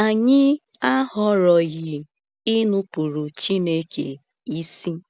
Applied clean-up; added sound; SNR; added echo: none; none; none; none.